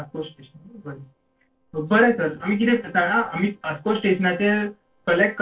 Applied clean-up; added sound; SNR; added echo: neural separator model SepFormer DNS4.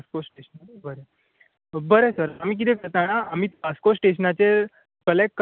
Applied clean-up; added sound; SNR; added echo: none; none; none; none.